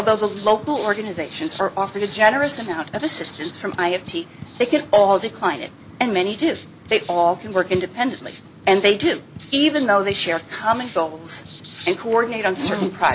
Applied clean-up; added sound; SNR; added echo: none; Writing; 11 dB; none.